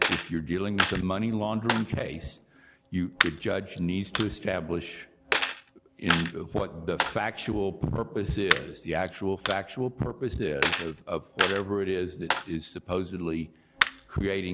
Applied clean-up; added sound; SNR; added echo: none; Coin (dropping); 1 dB; none.